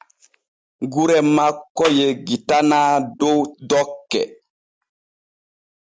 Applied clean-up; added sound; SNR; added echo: none; Clapping; 9 dB; none.